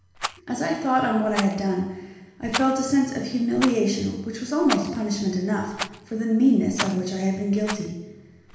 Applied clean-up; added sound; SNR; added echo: none; Rattle; 12 dB; reverberation time 1.1 s.